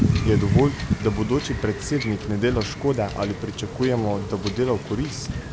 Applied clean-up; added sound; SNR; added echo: none; Wind / Ocean / Boat, Water vehicle; 2 dB; none.